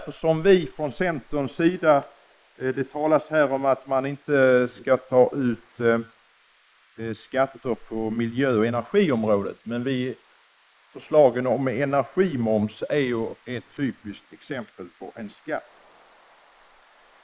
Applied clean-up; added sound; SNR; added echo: neural mask model Resemble Enhance denoiser.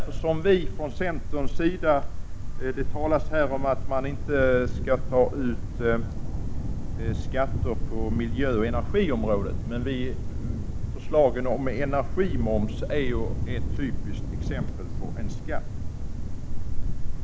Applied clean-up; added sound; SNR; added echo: none; Thunder; -2 dB; none.